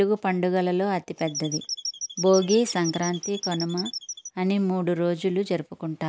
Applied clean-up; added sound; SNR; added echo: none; Squeak / Chirp, tweet; 9 dB; none.